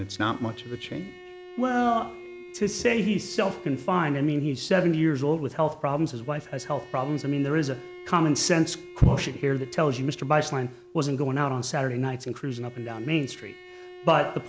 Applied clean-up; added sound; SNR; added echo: none; Bowed string instrument; 19 dB; none.